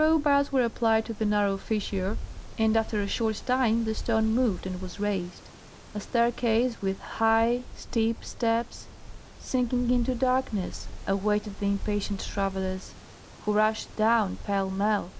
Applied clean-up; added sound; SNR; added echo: none; Wind; 11 dB; none.